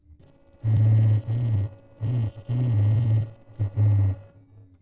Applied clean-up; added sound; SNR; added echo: neural separator model SepFormer DNS4.